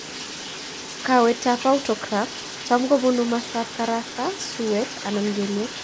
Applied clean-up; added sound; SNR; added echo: none; Bathtub (filling or washing); 10 dB; none.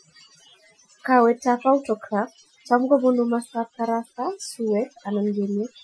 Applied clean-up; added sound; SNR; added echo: classical method Wiener filter.